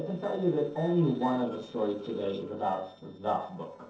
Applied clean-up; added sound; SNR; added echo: neural separator model SepFormer DNS4.